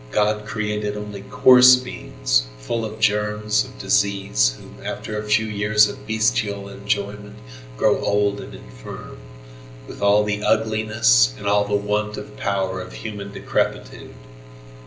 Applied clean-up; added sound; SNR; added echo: none; none; none; reverberation time 0.5 s.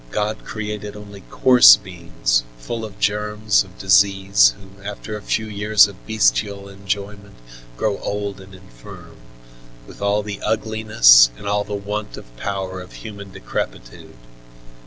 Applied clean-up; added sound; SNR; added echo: none; none; none; none.